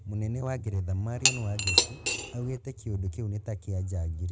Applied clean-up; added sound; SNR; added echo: none; Cutlery, silverware / Dishes, pots, and pans; -3 dB; none.